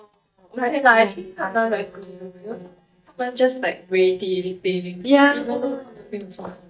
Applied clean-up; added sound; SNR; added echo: neural mask model DeepFilterNet 3.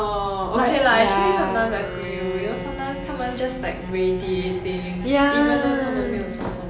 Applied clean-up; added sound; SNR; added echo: none; Bowed string instrument; 14 dB; none.